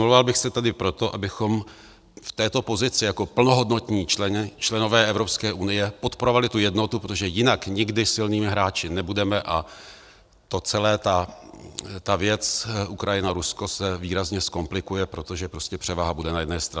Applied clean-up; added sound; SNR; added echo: none; none; none; none.